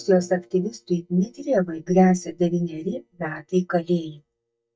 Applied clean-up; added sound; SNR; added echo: neural mask model DeepFilterNet 3.